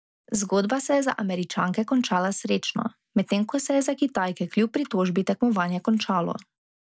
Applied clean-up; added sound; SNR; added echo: none; none; none; none.